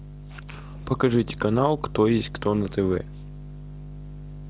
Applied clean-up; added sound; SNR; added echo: none; none; none; none.